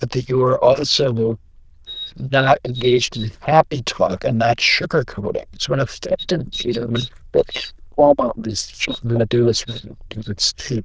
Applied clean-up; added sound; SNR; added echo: neural diffusion model UNIVERSE++.